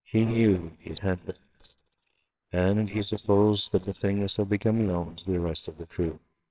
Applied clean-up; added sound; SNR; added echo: neural separator model SepFormer WHAMR!.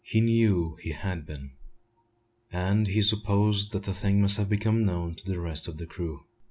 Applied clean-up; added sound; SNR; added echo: none; none; none; none.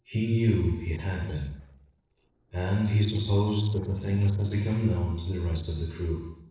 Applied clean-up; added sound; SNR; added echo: neural separator model SepFormer DNS4.